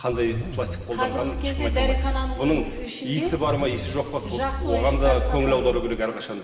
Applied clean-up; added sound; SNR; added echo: none; Zipper (clothing); 3 dB; reverberation time 1.7 s.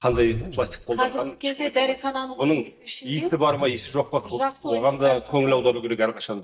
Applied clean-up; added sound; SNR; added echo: neural mask model DeepFilterNet 3.